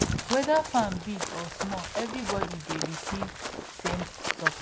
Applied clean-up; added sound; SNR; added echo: none; Run; 1 dB; none.